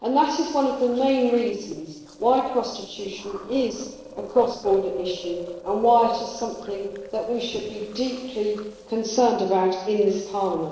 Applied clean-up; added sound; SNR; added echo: neural separator model SepFormer DNS4.